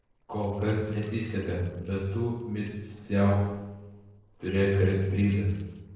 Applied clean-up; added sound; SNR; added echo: neural separator model SepFormer DNS4.